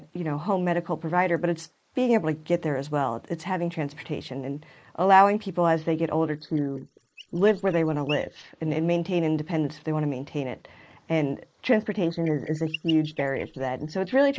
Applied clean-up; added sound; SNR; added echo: neural mask model Resemble Enhance denoiser.